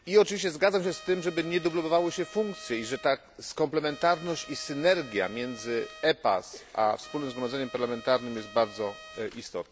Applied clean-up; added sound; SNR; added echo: none; Trumpet; 19 dB; none.